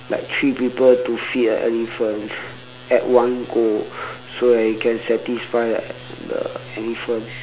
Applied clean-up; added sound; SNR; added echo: none; none; none; none.